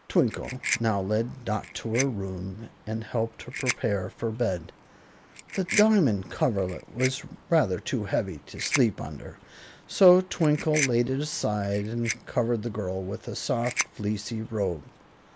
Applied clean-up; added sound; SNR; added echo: neural mask model Resemble Enhance denoiser.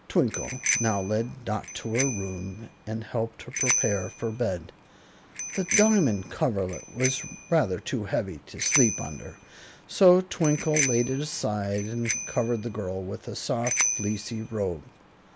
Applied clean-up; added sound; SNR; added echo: none; Bicycle bell; 6 dB; none.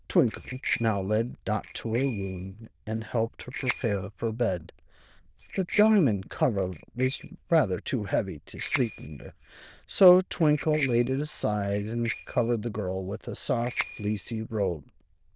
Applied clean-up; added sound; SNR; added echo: neural diffusion model UNIVERSE++.